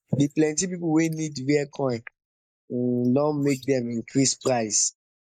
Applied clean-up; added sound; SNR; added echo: neural mask model Resemble Enhance denoiser.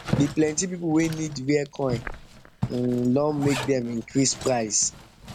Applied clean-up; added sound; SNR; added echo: none; Zipper (clothing); 10 dB; none.